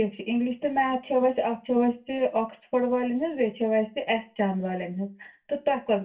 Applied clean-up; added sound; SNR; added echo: none; none; none; reverberation time 0.2 s.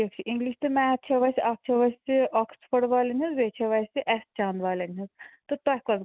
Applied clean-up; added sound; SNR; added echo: none; none; none; none.